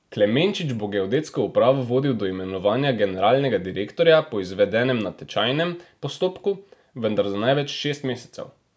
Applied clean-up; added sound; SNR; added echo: none; none; none; none.